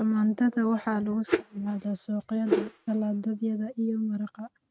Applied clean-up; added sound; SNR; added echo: neural mask model RNNoise.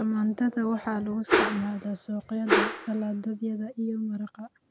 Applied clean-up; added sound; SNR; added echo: none; Whoosh, swoosh, swish; -1 dB; none.